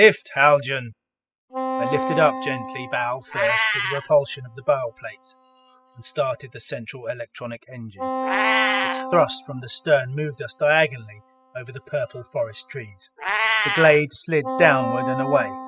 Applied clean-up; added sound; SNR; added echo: classical method spectral subtraction.